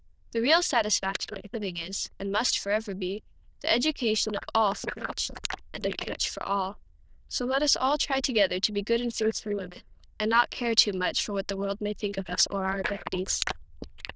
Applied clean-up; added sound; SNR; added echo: neural diffusion model UNIVERSE++.